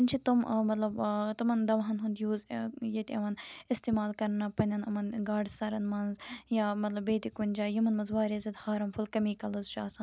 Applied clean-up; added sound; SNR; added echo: none; none; none; none.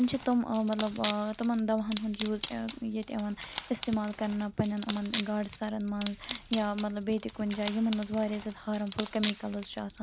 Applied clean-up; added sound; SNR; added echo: none; Wood; 11 dB; none.